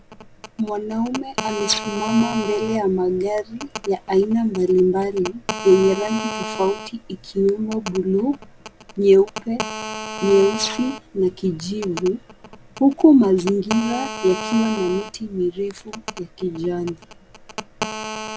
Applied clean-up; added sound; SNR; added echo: none; Telephone; 12 dB; none.